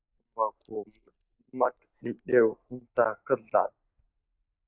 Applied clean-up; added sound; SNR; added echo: neural mask model DeepFilterNet 3.